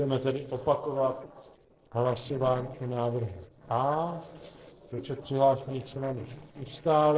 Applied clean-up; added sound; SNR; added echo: neural separator model SepFormer DNS4.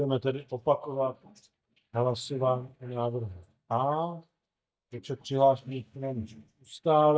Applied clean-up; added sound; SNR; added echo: neural mask model DeepFilterNet 3.